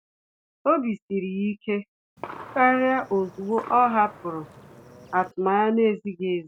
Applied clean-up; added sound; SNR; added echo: none; Gunshot, gunfire; 17 dB; none.